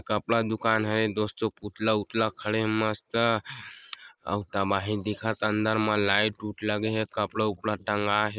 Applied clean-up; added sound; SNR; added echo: neural mask model Resemble Enhance denoiser.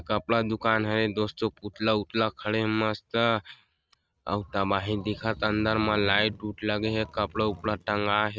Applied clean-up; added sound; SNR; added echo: neural mask model RNNoise.